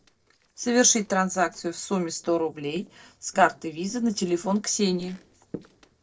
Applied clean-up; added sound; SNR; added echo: neural separator model SepFormer DNS4.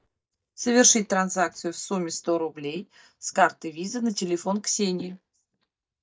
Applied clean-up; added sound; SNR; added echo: neural mask model DeepFilterNet 3.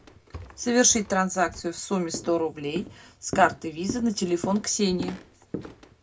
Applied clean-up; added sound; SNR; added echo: none; Walk, footsteps; 13 dB; reverberation time 0.2 s.